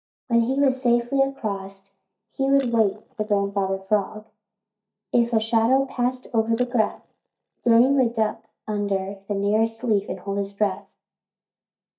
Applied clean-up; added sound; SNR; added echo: neural mask model DeepFilterNet 3.